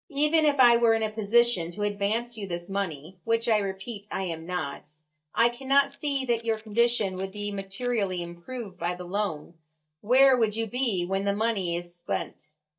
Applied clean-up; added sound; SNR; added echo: neural mask model DeepFilterNet 3.